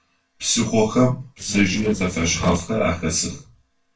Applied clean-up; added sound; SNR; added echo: neural separator model SepFormer DNS4.